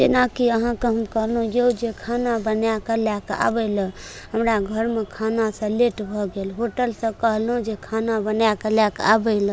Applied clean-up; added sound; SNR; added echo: none; none; none; none.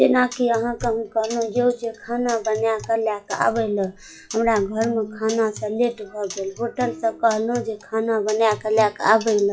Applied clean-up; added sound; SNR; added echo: classical method WPE with log-MMSE.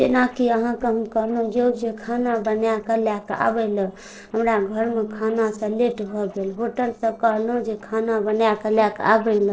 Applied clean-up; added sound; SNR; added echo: neural separator model SepFormer DNS4.